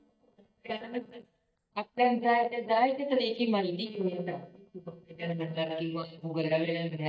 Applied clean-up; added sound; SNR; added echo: neural mask model DeepFilterNet 3.